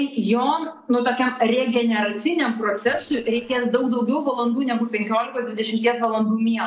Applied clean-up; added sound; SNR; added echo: neural separator model SepFormer DNS4.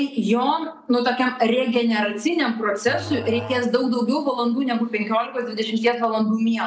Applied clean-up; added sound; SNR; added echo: none; Musical instrument; 16 dB; none.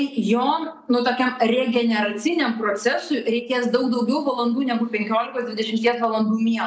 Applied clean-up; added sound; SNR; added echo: none; none; none; none.